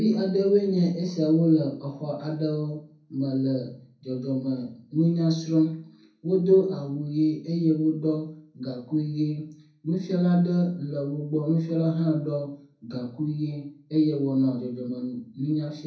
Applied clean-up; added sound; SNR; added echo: none; none; none; reverberation time 0.6 s.